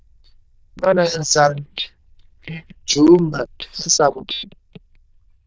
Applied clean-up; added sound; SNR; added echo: neural diffusion model UNIVERSE++.